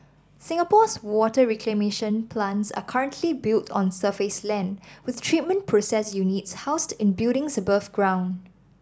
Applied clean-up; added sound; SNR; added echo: none; none; none; none.